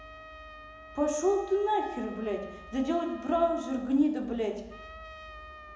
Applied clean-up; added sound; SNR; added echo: none; Trumpet; 18 dB; reverberation time 1.0 s.